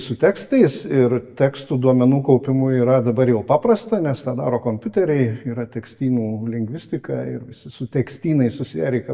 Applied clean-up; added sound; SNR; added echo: none; none; none; reverberation time 0.6 s.